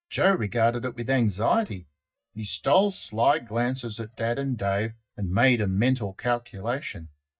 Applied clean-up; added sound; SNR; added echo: neural mask model DeepFilterNet 3.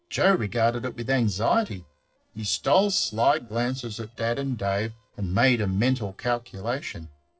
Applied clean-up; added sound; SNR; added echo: neural separator model SepFormer DNS4.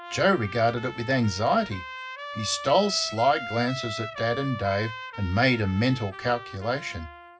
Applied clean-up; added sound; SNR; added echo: none; Trumpet; 12 dB; reverberation time 0.4 s.